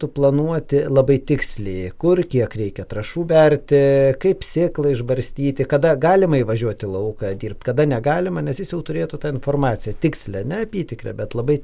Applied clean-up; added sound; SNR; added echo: none; none; none; none.